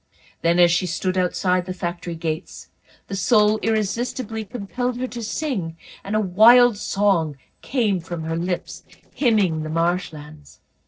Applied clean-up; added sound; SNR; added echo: neural separator model SepFormer DNS4.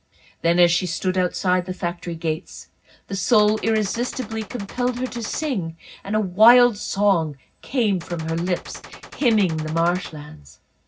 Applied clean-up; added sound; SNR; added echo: none; Gunshot, gunfire; 17 dB; reverberation time 0.4 s.